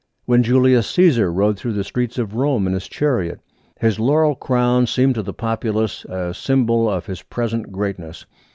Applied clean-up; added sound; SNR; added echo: none; none; none; none.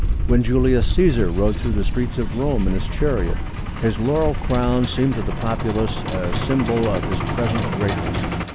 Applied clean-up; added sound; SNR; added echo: none; Truck; 0 dB; none.